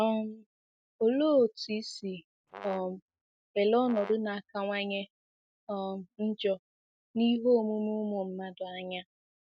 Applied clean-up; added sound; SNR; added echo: neural mask model RNNoise.